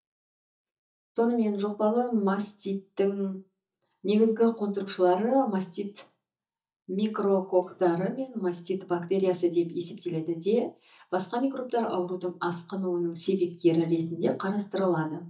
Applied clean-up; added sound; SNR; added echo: neural mask model DeepFilterNet 3.